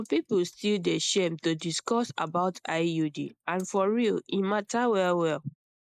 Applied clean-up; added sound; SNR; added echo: neural mask model Resemble Enhance denoiser.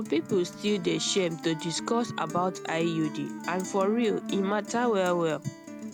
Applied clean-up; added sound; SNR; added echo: none; Guitar + Wind instrument, woodwind instrument; 11 dB; none.